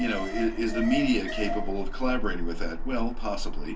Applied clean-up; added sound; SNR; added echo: none; Alarm; 0 dB; reverberation time 0.2 s.